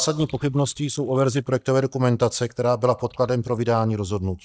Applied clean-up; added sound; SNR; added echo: neural mask model DeepFilterNet 3.